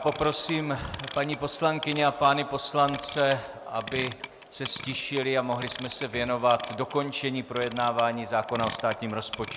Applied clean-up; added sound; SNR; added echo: none; Clock; 11 dB; none.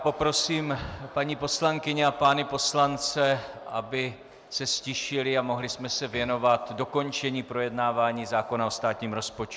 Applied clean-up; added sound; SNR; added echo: none; none; none; none.